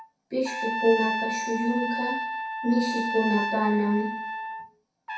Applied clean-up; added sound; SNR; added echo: none; Trumpet; 4 dB; reverberation time 0.6 s.